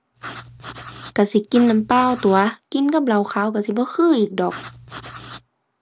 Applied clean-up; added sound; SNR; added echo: none; Writing; 17 dB; none.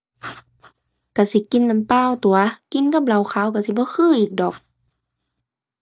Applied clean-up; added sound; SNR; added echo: neural mask model DeepFilterNet 3.